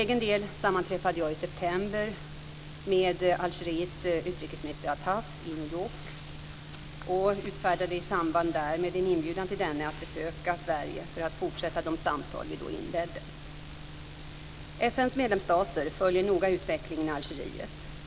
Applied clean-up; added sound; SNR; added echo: none; none; none; none.